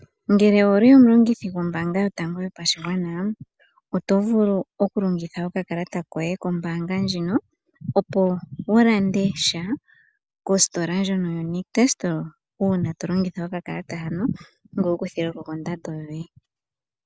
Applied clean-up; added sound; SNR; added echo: none; none; none; none.